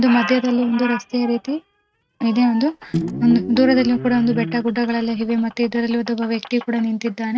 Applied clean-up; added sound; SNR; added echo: neural mask model RNNoise.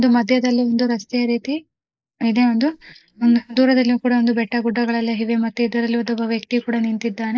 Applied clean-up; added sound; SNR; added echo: neural mask model Resemble Enhance denoiser.